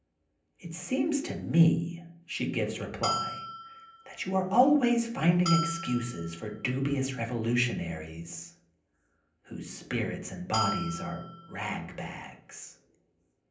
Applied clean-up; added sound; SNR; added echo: none; Bell; 8 dB; reverberation time 0.6 s.